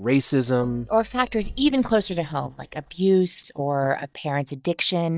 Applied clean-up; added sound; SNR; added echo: neural mask model DeepFilterNet 3.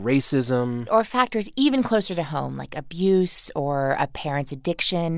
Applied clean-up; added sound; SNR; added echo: none; none; none; none.